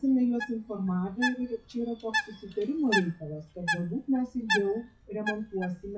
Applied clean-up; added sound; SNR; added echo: classical method WPE with log-MMSE.